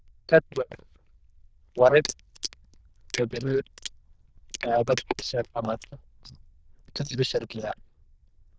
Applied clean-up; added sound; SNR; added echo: neural diffusion model UNIVERSE++.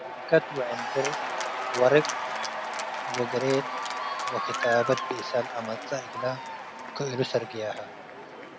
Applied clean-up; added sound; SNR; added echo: none; Applause / Cheering; 4 dB; none.